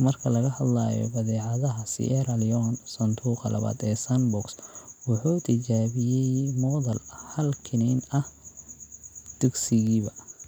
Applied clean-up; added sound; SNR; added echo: none; none; none; none.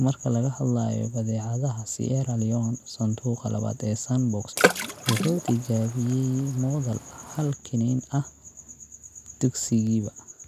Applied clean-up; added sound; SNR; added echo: none; Water / Splash, splatter; 3 dB; none.